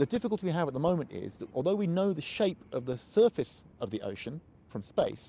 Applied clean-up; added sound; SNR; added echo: none; none; none; none.